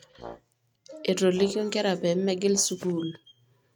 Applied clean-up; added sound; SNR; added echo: neural mask model RNNoise.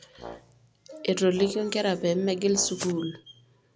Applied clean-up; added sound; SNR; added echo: none; Brass instrument + Wind instrument, woodwind instrument; 18 dB; none.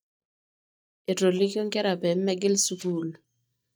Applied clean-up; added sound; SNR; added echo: neural mask model DeepFilterNet 3.